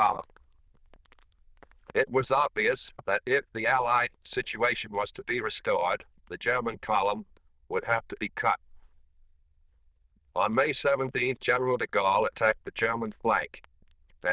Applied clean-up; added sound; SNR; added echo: neural diffusion model UNIVERSE++.